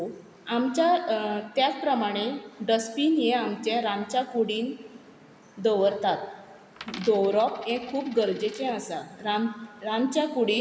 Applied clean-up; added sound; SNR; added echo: none; Coin (dropping); 19 dB; none.